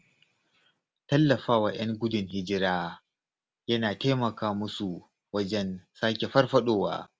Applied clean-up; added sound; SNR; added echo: none; none; none; none.